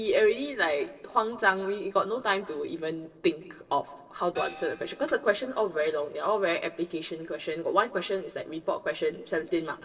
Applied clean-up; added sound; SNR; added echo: neural separator model SepFormer DNS4.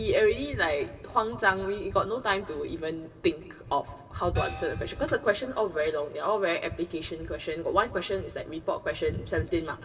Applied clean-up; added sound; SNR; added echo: none; Gong; 13 dB; reverberation time 2.9 s.